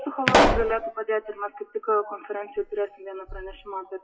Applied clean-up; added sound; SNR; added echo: classical method WPE with log-MMSE.